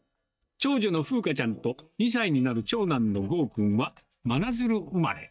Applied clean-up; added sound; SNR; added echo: neural mask model DeepFilterNet 3.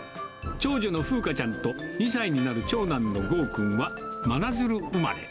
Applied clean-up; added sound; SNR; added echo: none; Church bell; 19 dB; none.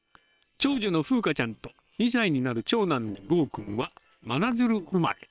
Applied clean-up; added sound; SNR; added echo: neural separator model SepFormer WHAM!.